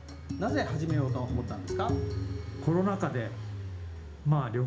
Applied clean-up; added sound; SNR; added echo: none; Engine; 10 dB; reverberation time 0.4 s.